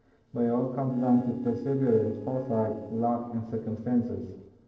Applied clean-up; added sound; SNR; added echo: neural separator model SepFormer DNS4.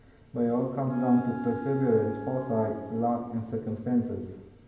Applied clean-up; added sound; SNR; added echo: none; Wind instrument, woodwind instrument; 13 dB; reverberation time 0.9 s.